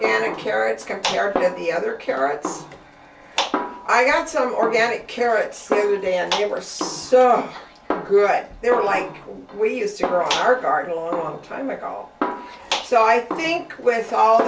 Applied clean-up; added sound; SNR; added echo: none; Snare drum; 10 dB; none.